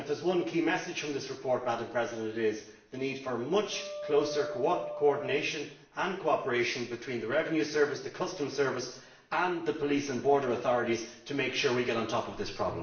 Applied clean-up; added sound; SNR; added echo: none; Wind instrument, woodwind instrument; 10 dB; reverberation time 0.7 s.